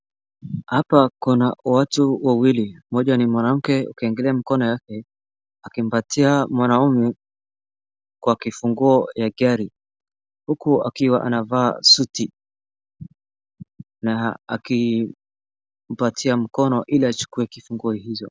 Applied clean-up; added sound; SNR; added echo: none; none; none; none.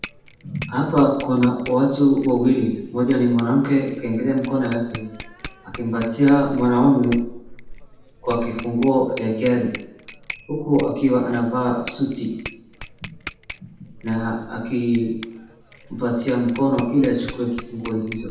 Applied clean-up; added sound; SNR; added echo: none; Bicycle bell; 11 dB; reverberation time 0.8 s.